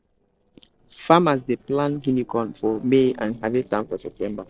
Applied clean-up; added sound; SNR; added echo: neural separator model SepFormer DNS4.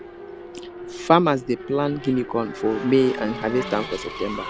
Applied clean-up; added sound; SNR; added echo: none; Race car, auto racing / Accelerating, revving, vroom; 11 dB; none.